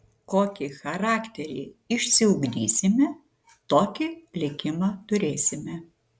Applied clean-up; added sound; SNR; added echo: none; none; none; none.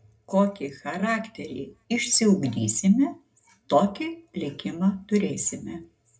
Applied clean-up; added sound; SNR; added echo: none; none; none; reverberation time 0.2 s.